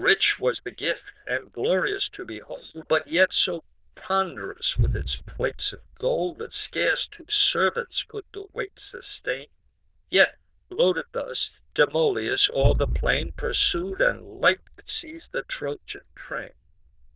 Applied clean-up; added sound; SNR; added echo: neural diffusion model UNIVERSE++.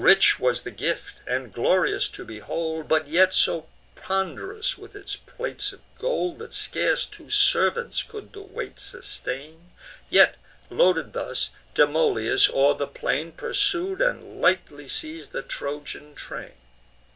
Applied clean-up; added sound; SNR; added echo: none; none; none; none.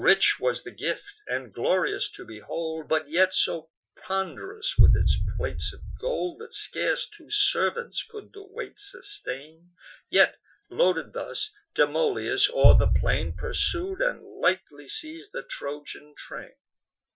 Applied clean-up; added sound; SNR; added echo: classical method Wiener filter.